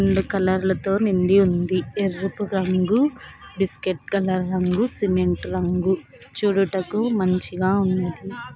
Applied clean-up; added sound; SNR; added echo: none; none; none; none.